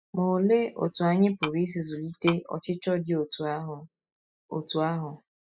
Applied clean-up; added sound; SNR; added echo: classical method spectral subtraction.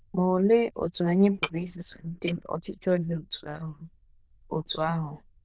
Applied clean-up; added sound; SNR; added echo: neural diffusion model UNIVERSE++.